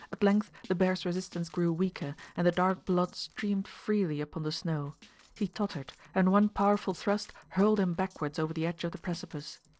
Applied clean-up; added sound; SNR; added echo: neural separator model SepFormer DNS4.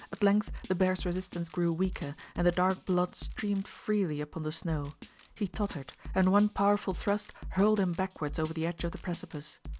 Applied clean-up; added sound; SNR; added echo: none; Drum kit; 13 dB; none.